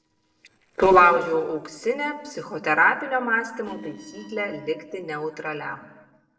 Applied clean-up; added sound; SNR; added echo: neural separator model SepFormer DNS4.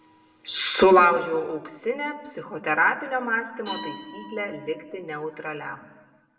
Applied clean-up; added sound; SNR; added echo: none; Glass; 6 dB; reverberation time 0.9 s.